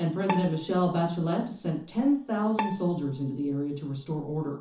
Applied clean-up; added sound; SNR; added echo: none; Bowed string instrument; 12 dB; reverberation time 0.9 s.